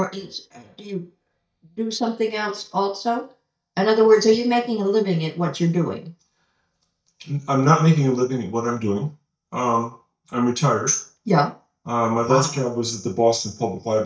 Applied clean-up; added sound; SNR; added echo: neural mask model DeepFilterNet 3.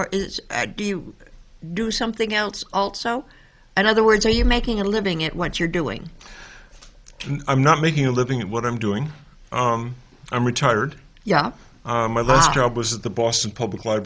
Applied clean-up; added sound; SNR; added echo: none; none; none; none.